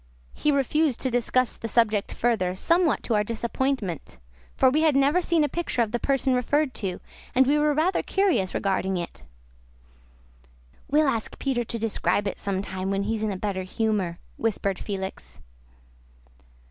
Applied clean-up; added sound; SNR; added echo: none; none; none; none.